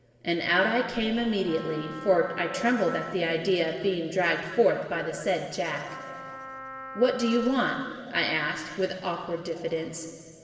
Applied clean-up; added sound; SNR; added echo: none; Wind instrument, woodwind instrument; 13 dB; reverberation time 2.5 s.